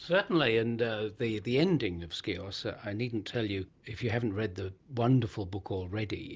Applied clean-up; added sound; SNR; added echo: none; none; none; none.